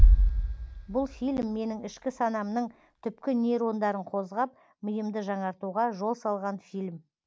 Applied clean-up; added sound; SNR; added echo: none; Bass drum; -2 dB; none.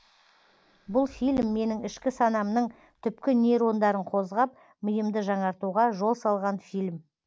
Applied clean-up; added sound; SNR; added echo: neural mask model Resemble Enhance denoiser.